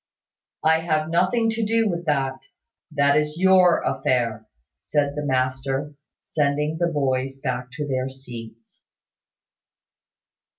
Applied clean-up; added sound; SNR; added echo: none; none; none; none.